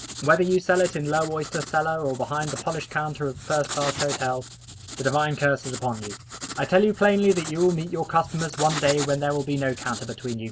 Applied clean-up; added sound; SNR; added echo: none; Writing; 12 dB; none.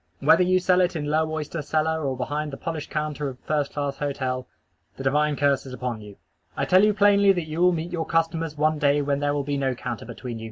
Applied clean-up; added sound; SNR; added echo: none; none; none; none.